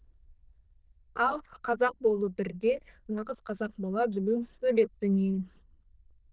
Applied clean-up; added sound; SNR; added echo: neural diffusion model UNIVERSE++.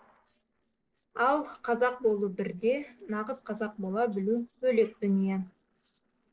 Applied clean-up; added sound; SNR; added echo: neural separator model SepFormer DNS4.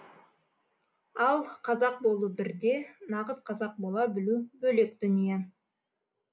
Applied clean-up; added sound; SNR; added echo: none; none; none; none.